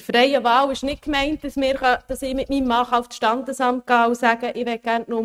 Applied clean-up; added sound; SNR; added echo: neural mask model RNNoise.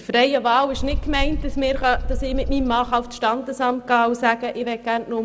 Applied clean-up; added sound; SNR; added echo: none; Bird; 7 dB; none.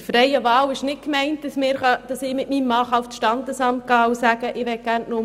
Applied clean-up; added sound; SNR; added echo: none; none; none; none.